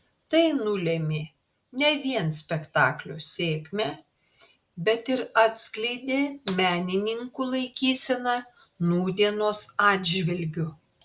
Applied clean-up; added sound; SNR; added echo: none; none; none; none.